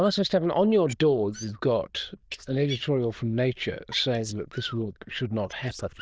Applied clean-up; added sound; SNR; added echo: neural diffusion model UNIVERSE++.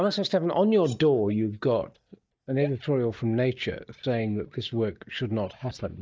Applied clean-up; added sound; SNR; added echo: neural mask model DeepFilterNet 3.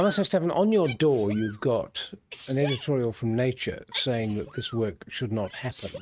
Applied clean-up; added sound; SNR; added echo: neural mask model RNNoise.